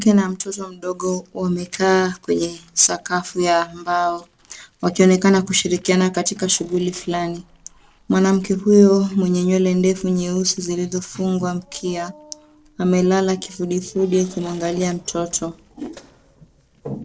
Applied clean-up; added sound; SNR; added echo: neural separator model SepFormer DNS4.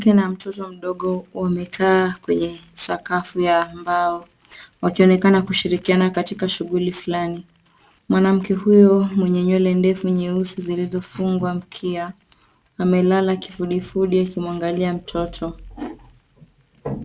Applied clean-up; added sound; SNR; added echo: none; none; none; none.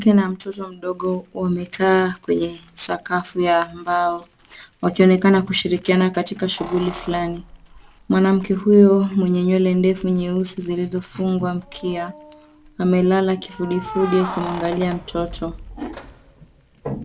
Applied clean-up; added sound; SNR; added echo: none; Keys jangling; 19 dB; none.